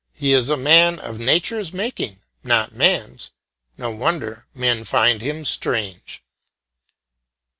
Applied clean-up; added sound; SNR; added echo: none; none; none; none.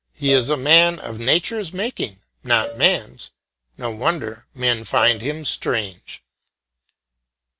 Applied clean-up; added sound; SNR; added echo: none; Cowbell; 17 dB; none.